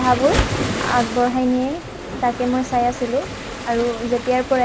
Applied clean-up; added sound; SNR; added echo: none; Waves, surf; 6 dB; none.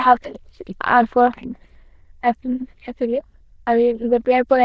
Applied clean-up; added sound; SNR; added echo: neural diffusion model UNIVERSE++.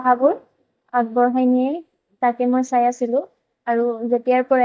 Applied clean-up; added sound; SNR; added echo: neural mask model DeepFilterNet 3.